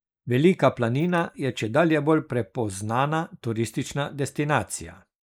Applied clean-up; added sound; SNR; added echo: neural mask model Resemble Enhance denoiser.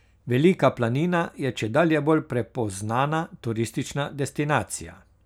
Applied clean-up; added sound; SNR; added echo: none; none; none; none.